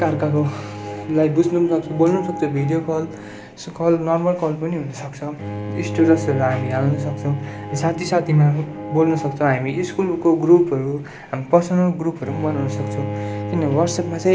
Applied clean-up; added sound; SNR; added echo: none; Bowed string instrument; 10 dB; none.